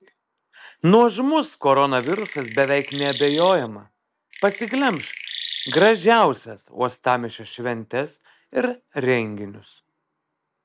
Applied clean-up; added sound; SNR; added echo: none; Chirp, tweet; 11 dB; none.